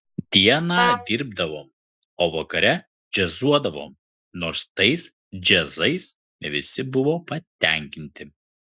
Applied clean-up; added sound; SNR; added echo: classical method Wiener filter.